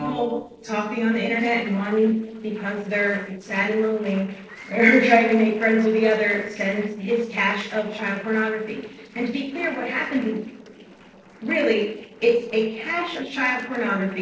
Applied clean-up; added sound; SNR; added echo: neural separator model SepFormer DNS4.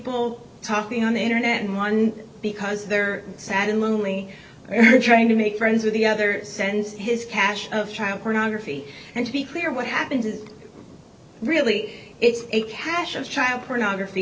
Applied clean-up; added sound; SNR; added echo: none; none; none; none.